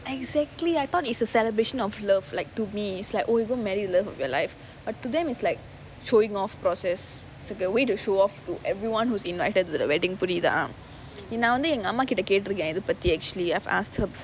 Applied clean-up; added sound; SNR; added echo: none; none; none; none.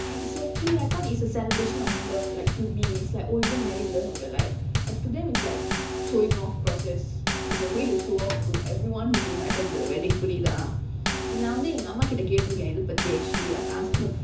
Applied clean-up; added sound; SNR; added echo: none; Bass drum / Snare drum / Drum kit; -2 dB; reverberation time 0.6 s.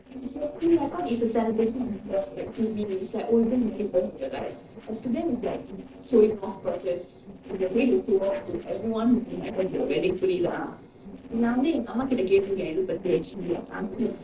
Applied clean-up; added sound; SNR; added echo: neural separator model SepFormer DNS4.